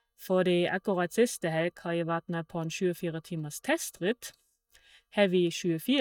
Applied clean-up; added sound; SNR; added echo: neural mask model DeepFilterNet 3.